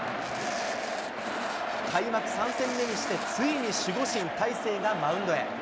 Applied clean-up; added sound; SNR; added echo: none; Tearing; 13 dB; none.